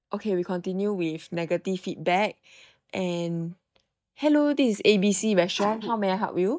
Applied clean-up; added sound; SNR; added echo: neural mask model DeepFilterNet 3.